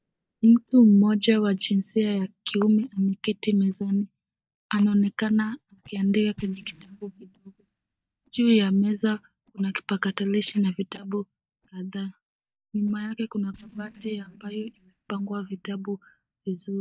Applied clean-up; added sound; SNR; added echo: neural mask model DeepFilterNet 3.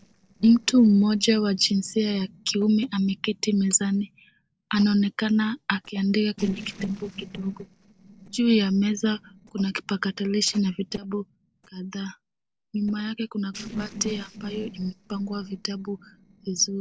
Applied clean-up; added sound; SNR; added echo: neural separator model SepFormer DNS4.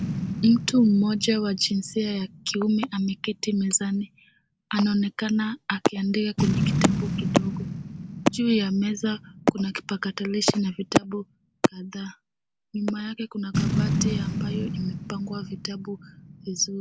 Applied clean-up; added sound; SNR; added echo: none; Boom; 6 dB; none.